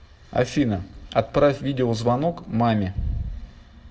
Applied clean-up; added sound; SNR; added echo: none; none; none; reverberation time 0.9 s.